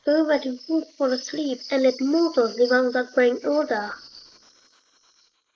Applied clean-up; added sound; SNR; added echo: neural mask model Resemble Enhance denoiser.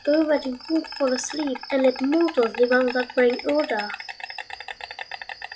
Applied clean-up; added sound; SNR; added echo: classical method log-MMSE.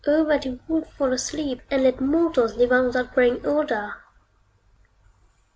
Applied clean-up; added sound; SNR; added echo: none; none; none; none.